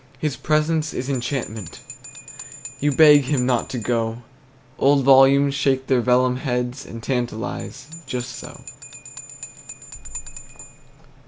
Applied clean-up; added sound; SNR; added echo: none; Bell; 17 dB; none.